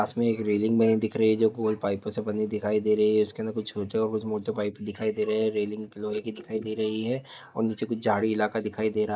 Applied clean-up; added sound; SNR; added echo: neural mask model Resemble Enhance denoiser.